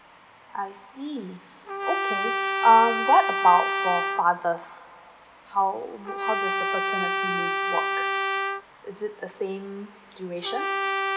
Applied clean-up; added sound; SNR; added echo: none; Trumpet; 2 dB; none.